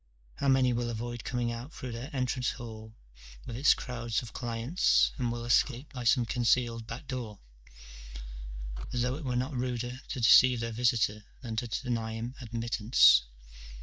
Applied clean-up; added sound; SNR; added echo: neural mask model DeepFilterNet 3.